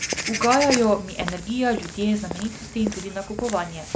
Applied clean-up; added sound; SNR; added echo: none; Walk, footsteps / Bird vocalization, bird call, bird song; 7 dB; none.